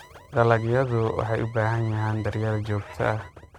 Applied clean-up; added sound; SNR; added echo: neural mask model RNNoise.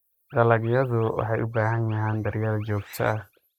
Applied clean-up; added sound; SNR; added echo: neural mask model Resemble Enhance denoiser.